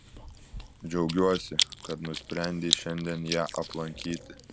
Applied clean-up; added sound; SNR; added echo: none; Chewing, mastication; 3 dB; none.